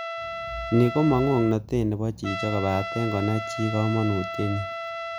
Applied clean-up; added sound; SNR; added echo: none; Trumpet; 8 dB; none.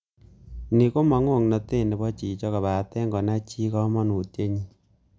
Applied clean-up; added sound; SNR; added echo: none; none; none; none.